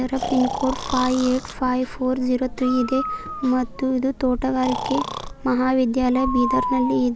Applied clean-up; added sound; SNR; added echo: none; Breathing; 9 dB; none.